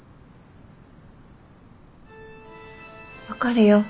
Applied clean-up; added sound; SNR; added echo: none; none; none; none.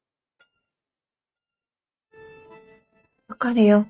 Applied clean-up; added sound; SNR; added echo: neural mask model RNNoise.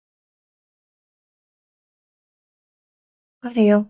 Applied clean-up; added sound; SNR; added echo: neural mask model DeepFilterNet 3.